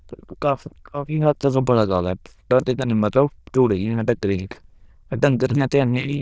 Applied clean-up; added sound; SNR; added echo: neural diffusion model UNIVERSE++.